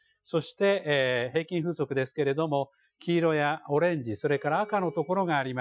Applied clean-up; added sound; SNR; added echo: classical method Wiener filter.